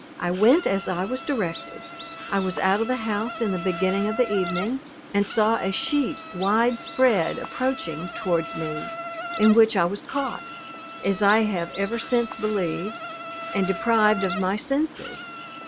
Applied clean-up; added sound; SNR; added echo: none; Insect; 11 dB; none.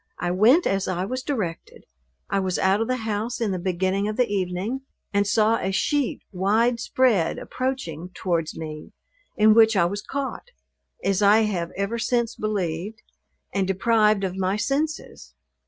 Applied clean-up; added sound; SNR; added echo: none; none; none; none.